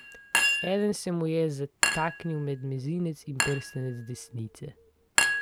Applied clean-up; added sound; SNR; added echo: none; Chink, clink; 0 dB; none.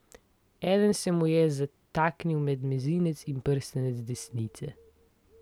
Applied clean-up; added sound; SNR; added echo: none; none; none; none.